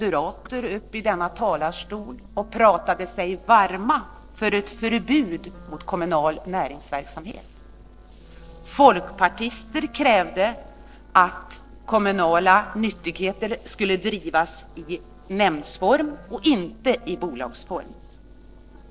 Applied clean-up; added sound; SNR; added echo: neural separator model SepFormer DNS4.